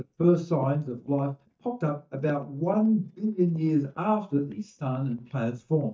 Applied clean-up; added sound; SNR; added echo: neural mask model DeepFilterNet 3.